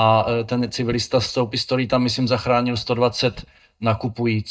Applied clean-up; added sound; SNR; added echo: neural mask model DeepFilterNet 3.